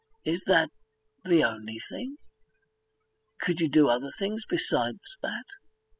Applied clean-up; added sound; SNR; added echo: classical method spectral subtraction.